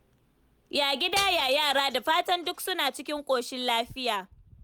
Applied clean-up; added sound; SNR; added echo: none; Shatter / Crushing; 15 dB; none.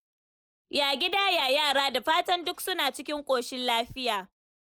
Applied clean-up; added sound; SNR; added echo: neural mask model Resemble Enhance denoiser.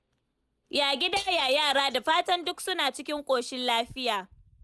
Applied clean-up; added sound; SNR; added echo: neural mask model DeepFilterNet 3.